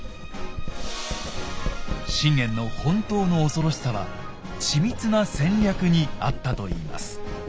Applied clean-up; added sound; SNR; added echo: none; Writing; 6 dB; none.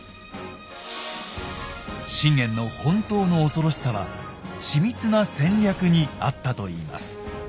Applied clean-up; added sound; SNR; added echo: none; none; none; none.